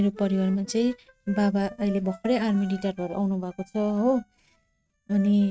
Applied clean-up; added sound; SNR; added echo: neural mask model RNNoise.